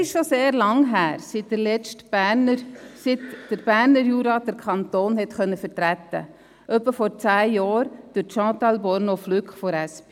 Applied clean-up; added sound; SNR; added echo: none; none; none; none.